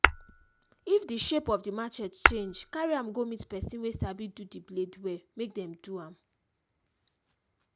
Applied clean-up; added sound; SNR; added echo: none; Tap / Hammer; -2 dB; none.